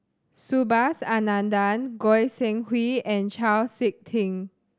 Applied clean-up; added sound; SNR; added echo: none; none; none; none.